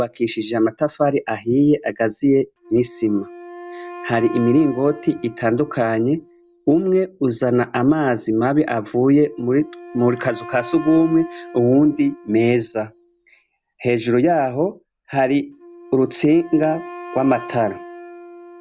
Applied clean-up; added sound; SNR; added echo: none; Wind instrument, woodwind instrument; 19 dB; none.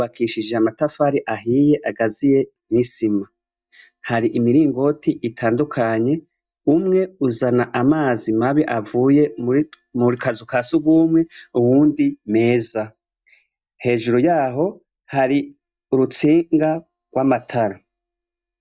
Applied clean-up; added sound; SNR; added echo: neural mask model DeepFilterNet 3.